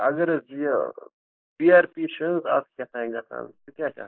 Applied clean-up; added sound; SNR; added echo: neural mask model Resemble Enhance denoiser.